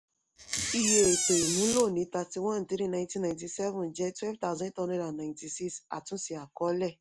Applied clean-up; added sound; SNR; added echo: none; Door; -1 dB; none.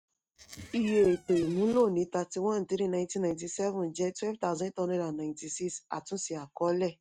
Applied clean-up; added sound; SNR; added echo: neural mask model RNNoise.